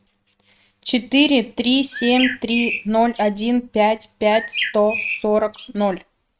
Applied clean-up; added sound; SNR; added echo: neural mask model RNNoise.